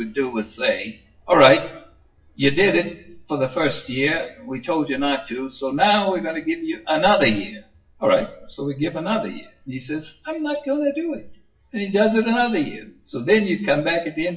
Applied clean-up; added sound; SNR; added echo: classical method WPE with log-MMSE.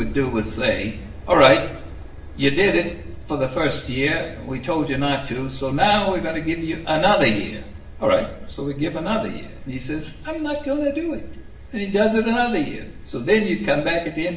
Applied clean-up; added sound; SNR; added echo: none; Aircraft; 18 dB; reverberation time 0.7 s.